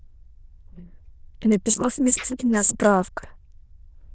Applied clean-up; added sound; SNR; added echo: neural diffusion model UNIVERSE++.